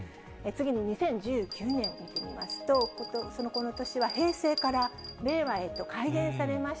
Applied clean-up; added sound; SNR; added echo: none; Bell; 11 dB; none.